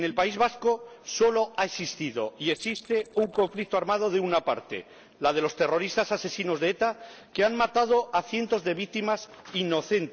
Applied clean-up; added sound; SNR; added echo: neural separator model SepFormer DNS4.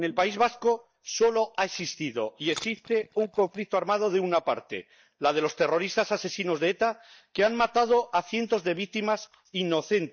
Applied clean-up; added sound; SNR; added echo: neural mask model DeepFilterNet 3.